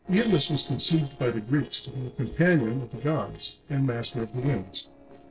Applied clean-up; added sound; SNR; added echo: neural separator model SepFormer DNS4.